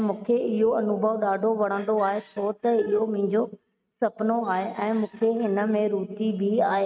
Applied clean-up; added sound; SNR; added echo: neural mask model RNNoise.